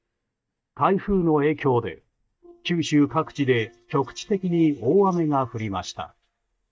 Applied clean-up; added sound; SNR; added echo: neural mask model DeepFilterNet 3.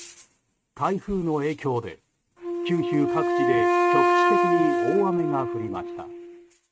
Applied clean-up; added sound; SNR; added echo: neural mask model RNNoise.